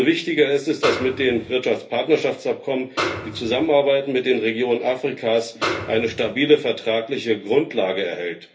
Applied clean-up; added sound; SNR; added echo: none; Snare drum; 6 dB; reverberation time 0.3 s.